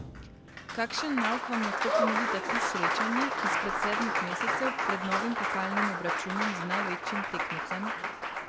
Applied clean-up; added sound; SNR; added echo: none; Applause; -4 dB; none.